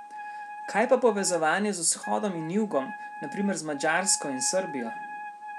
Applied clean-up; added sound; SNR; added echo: none; Wind instrument, woodwind instrument; 12 dB; none.